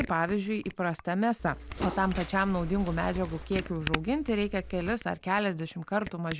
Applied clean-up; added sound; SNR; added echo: none; Bird + Camera; 10 dB; none.